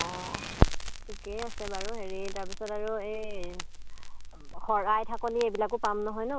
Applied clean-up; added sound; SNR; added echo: none; Crackle; -1 dB; none.